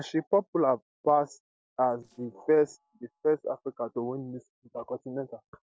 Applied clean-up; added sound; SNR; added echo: neural separator model SepFormer DNS4.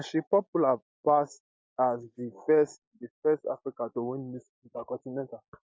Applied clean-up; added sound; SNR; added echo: neural mask model Resemble Enhance denoiser.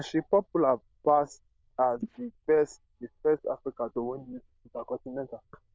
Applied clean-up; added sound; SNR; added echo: neural diffusion model UNIVERSE++.